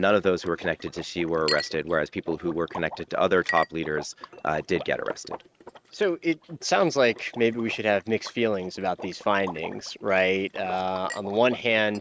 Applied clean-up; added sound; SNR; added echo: neural mask model RNNoise.